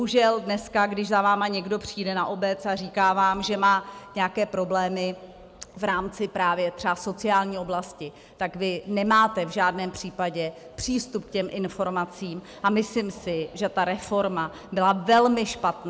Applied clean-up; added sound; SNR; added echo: none; none; none; none.